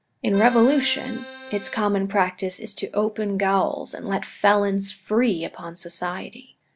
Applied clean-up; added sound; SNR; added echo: none; Accordion; 13 dB; none.